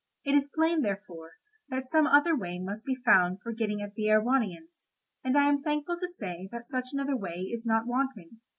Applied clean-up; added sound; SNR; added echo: none; none; none; none.